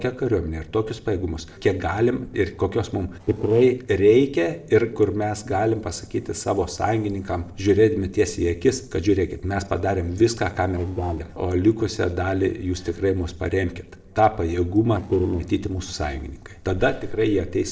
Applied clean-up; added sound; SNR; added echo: neural separator model SepFormer DNS4.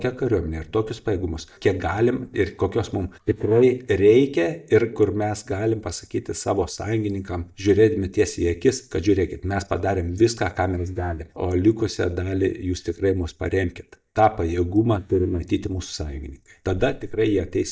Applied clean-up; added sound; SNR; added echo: neural mask model DeepFilterNet 3.